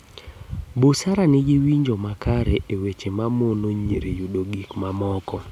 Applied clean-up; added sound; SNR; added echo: none; none; none; none.